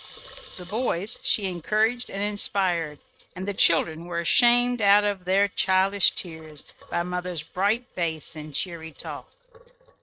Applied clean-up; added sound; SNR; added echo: neural mask model RNNoise.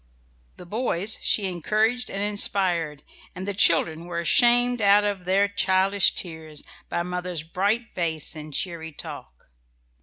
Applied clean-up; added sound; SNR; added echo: none; none; none; none.